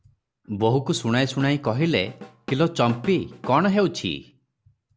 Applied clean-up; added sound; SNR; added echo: none; Drum / Drum kit; 17 dB; none.